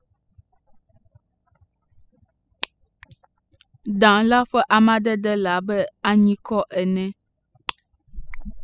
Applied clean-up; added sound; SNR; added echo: classical method spectral subtraction.